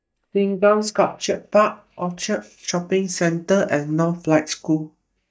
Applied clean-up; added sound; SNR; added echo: neural mask model DeepFilterNet 3.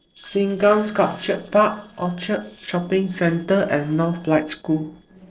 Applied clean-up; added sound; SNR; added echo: neural separator model SepFormer DNS4.